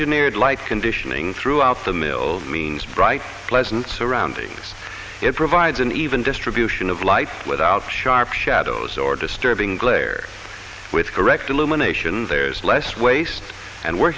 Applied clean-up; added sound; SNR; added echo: none; none; none; none.